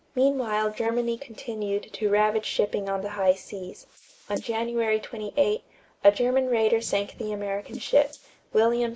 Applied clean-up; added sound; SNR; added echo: neural mask model Resemble Enhance denoiser.